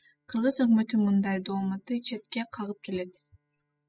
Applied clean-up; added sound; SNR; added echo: classical method spectral subtraction.